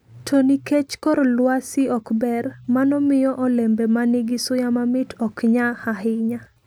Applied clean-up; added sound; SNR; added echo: none; none; none; none.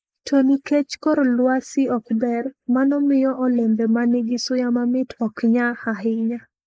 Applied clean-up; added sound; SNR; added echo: neural mask model Resemble Enhance denoiser.